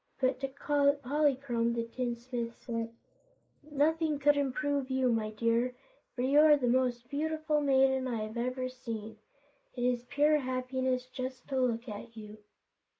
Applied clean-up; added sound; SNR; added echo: neural mask model Resemble Enhance denoiser.